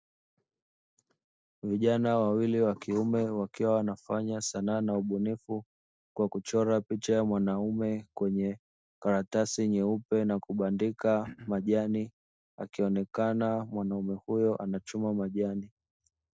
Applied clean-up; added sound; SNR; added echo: neural separator model SepFormer DNS4.